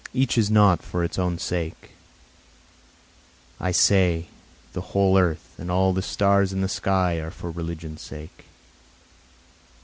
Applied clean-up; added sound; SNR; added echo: none; none; none; none.